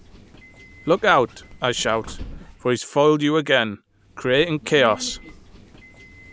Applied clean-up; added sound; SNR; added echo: none; Subway, metro, underground; 19 dB; none.